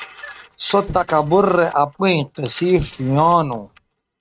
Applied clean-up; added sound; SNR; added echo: neural mask model RNNoise.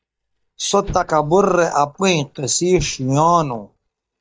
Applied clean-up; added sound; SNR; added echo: neural mask model DeepFilterNet 3.